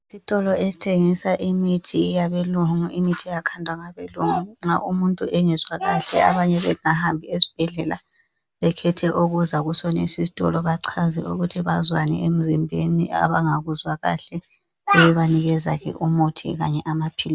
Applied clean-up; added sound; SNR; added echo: none; none; none; none.